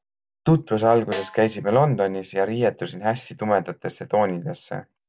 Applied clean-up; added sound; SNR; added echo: none; Snare drum; 17 dB; none.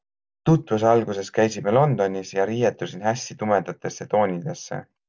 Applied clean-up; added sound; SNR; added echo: none; none; none; none.